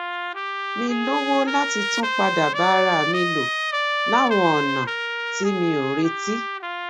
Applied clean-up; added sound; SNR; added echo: none; Trumpet; 2 dB; none.